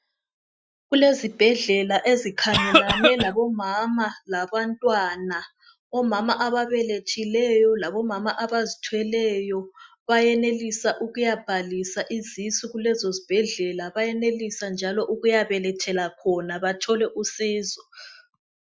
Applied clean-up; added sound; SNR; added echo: classical method Wiener filter.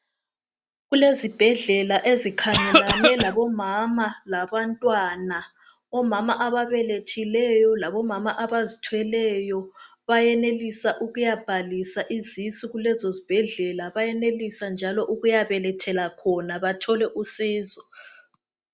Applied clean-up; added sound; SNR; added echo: none; Cough; -4 dB; none.